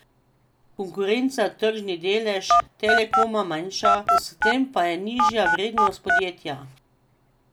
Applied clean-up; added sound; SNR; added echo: none; Telephone; -4 dB; none.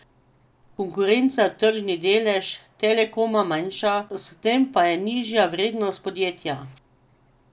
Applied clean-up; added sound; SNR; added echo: none; none; none; none.